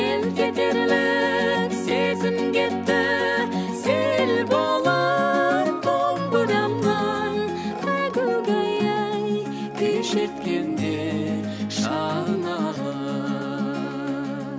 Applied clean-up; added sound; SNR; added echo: none; none; none; none.